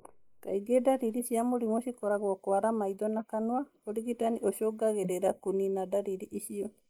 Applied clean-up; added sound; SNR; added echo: neural mask model Resemble Enhance denoiser.